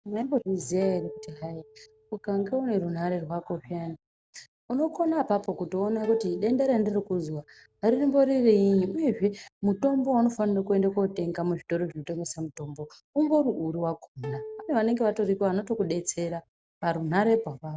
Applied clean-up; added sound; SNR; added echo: none; Plucked string instrument; 17 dB; none.